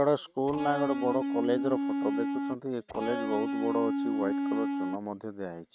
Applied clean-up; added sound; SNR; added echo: neural mask model RNNoise.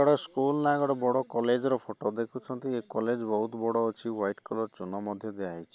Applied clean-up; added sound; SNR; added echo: none; none; none; none.